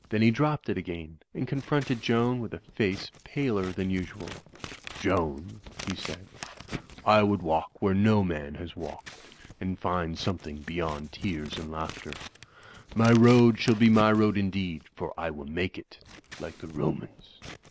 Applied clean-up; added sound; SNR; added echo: none; Scissors; 18 dB; none.